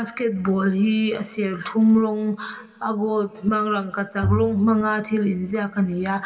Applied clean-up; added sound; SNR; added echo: none; Bowed string instrument; 6 dB; reverberation time 1.8 s.